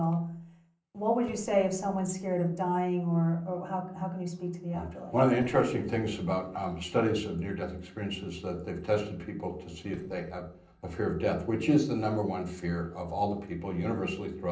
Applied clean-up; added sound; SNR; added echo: neural separator model SepFormer DNS4.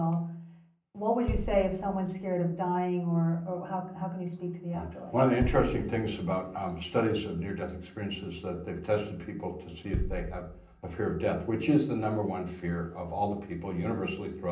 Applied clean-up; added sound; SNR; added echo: none; Bass drum; 10 dB; reverberation time 0.6 s.